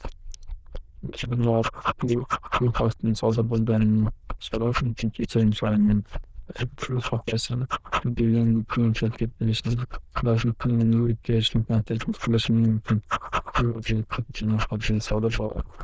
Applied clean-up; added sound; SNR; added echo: neural diffusion model UNIVERSE++.